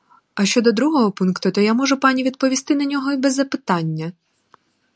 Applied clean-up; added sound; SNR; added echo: none; none; none; none.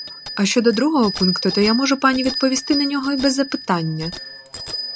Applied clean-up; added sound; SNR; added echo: none; Bicycle bell; 9 dB; none.